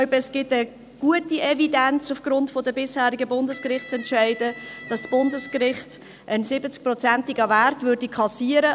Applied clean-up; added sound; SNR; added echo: none; Electric guitar; 18 dB; none.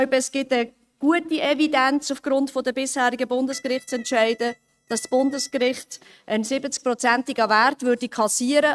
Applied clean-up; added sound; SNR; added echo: neural mask model RNNoise.